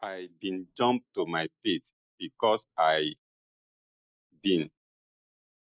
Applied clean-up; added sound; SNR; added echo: neural mask model Resemble Enhance denoiser.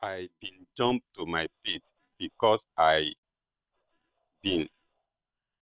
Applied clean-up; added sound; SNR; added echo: neural separator model SepFormer WHAM!.